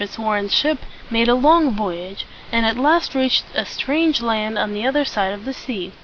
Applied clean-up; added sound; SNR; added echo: none; none; none; none.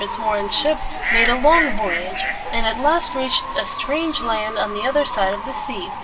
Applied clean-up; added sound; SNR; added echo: none; Bird / Fowl; 5 dB; reverberation time 3.0 s.